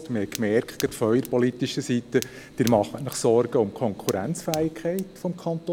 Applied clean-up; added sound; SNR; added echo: none; Fire; 18 dB; none.